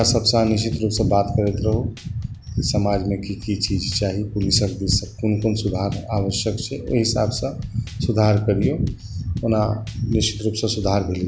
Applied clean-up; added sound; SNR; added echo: none; Drum / Drum kit; 20 dB; none.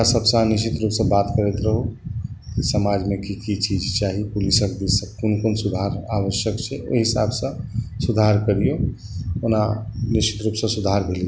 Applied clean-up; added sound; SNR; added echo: none; none; none; none.